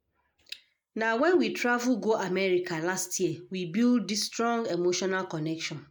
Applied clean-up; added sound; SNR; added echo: neural mask model Resemble Enhance denoiser.